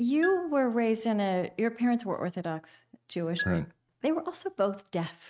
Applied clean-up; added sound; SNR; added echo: neural mask model RNNoise.